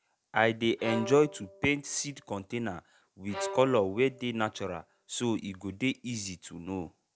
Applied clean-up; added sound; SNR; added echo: none; Bowed string instrument; 13 dB; none.